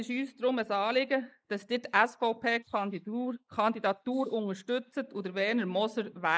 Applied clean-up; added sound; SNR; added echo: neural mask model Resemble Enhance denoiser.